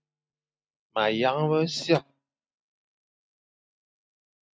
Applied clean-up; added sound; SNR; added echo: neural mask model RNNoise.